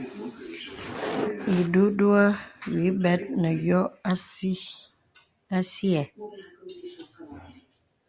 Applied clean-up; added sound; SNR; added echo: none; none; none; none.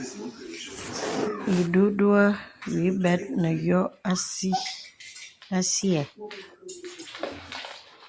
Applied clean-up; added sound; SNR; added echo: none; Dog; 16 dB; none.